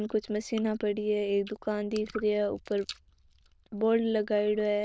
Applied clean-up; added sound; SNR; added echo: neural diffusion model UNIVERSE++.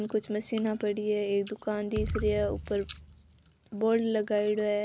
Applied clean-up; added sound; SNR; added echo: none; Thump, thud; 10 dB; none.